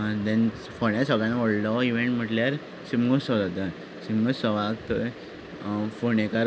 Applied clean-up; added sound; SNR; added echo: none; none; none; none.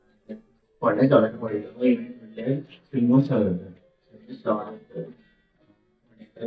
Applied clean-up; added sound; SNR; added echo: neural mask model DeepFilterNet 3.